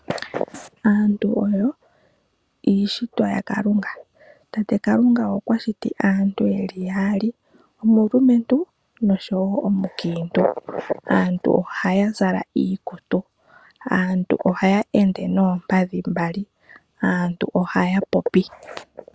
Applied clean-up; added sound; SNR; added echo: none; none; none; none.